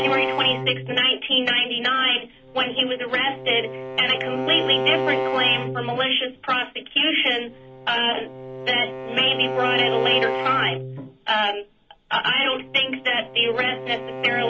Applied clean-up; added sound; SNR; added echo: none; Bowed string instrument; 7 dB; reverberation time 0.4 s.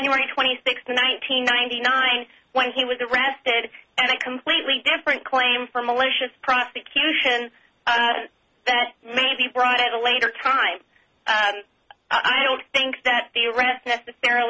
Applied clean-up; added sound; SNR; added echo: none; none; none; none.